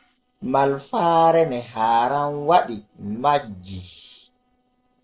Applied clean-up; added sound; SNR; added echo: neural separator model SepFormer DNS4.